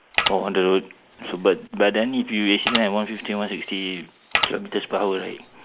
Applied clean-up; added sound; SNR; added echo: neural mask model Resemble Enhance denoiser.